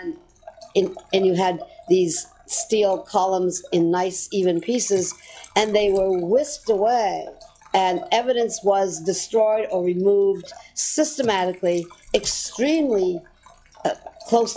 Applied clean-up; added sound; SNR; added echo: classical method log-MMSE.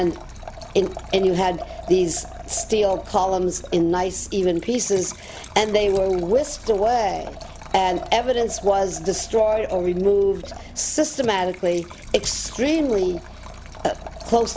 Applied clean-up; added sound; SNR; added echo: none; Liquid + Engine; 14 dB; none.